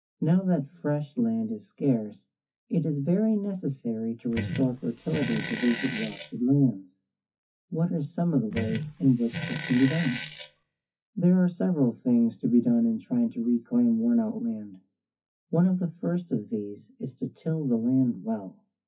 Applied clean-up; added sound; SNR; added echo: classical method WPE with log-MMSE.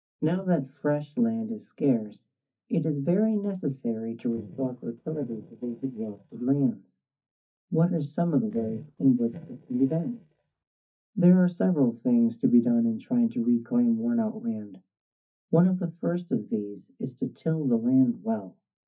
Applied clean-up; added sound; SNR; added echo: neural mask model DeepFilterNet 3.